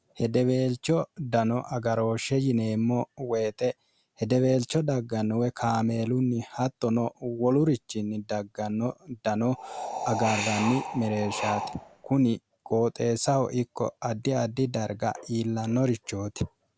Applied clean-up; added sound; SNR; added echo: none; Wind; 6 dB; none.